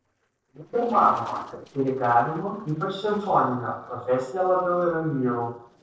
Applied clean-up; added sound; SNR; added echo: neural separator model SepFormer DNS4.